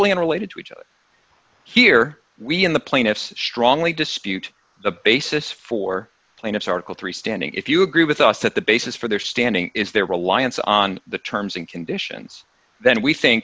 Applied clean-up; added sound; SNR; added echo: none; none; none; none.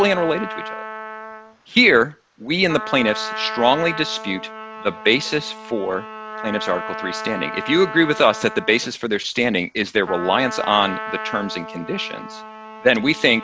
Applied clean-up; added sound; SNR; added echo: none; Trumpet; 11 dB; none.